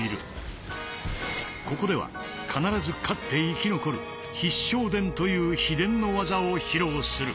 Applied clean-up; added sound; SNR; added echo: none; none; none; none.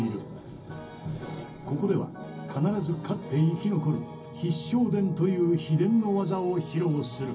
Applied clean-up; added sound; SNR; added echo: none; none; none; reverberation time 0.4 s.